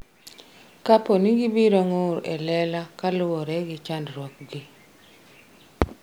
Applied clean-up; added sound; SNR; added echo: none; none; none; none.